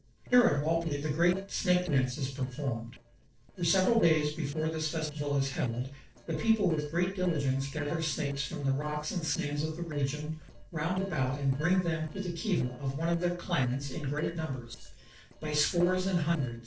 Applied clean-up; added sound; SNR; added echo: neural separator model SepFormer DNS4.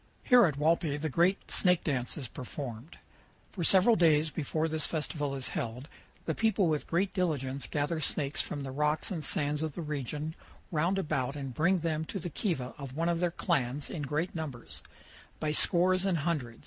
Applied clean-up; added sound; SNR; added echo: none; none; none; none.